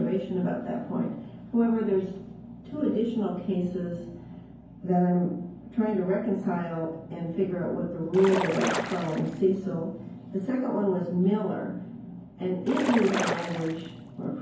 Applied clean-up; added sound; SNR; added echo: none; Splash, splatter; 4 dB; reverberation time 0.9 s.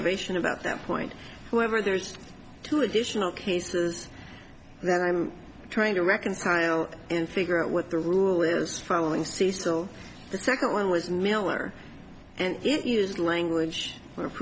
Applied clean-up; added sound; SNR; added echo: none; none; none; none.